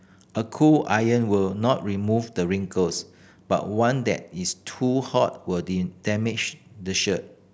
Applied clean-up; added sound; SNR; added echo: none; none; none; none.